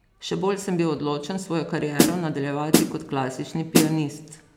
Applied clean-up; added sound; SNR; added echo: none; Snare drum; -4 dB; none.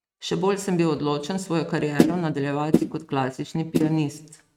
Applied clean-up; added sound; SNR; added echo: neural mask model RNNoise.